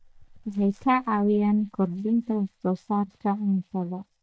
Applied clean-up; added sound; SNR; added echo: neural mask model DeepFilterNet 3.